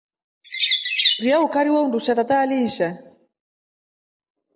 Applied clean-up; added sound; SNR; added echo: none; Bird; -1 dB; none.